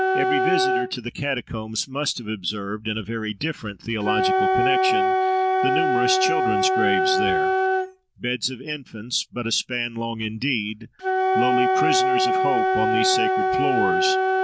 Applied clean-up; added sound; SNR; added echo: none; Wind instrument, woodwind instrument; -5 dB; none.